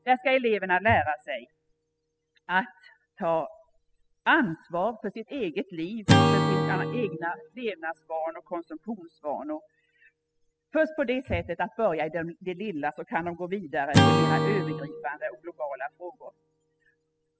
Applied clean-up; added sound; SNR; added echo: classical method spectral subtraction.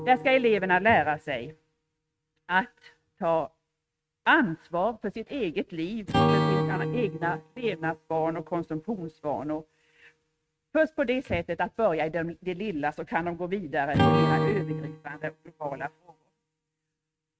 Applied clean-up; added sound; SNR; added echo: neural mask model RNNoise.